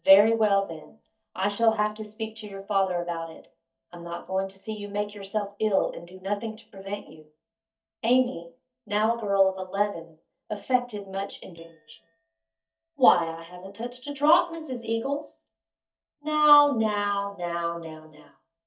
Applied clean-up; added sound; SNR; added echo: neural mask model DeepFilterNet 3.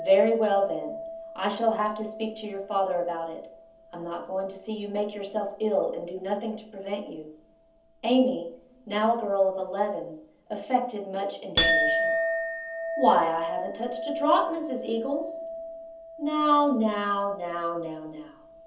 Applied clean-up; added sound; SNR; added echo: none; Chink, clink; 7 dB; reverberation time 0.7 s.